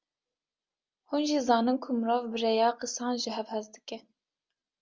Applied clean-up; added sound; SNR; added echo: none; none; none; none.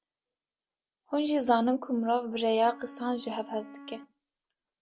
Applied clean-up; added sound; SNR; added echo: none; Wind instrument, woodwind instrument; 19 dB; none.